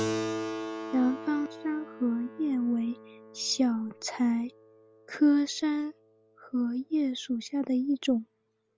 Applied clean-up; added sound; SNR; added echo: none; Keyboard (musical); 11 dB; none.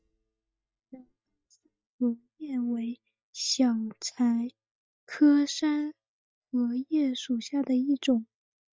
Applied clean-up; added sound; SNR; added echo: neural mask model DeepFilterNet 3.